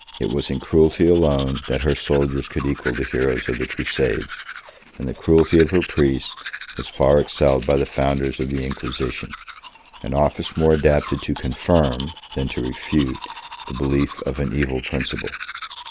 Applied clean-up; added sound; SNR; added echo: none; Domestic sounds, home sounds; 12 dB; none.